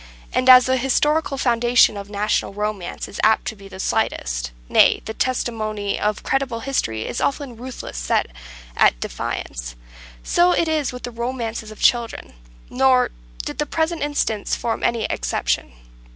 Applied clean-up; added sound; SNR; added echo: none; none; none; none.